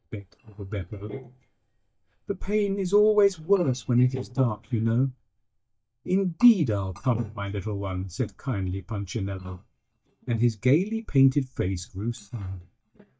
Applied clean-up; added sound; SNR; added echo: neural mask model DeepFilterNet 3.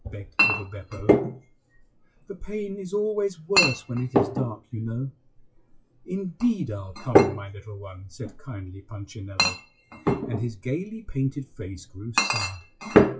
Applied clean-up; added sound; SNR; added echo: classical method WPE with log-MMSE.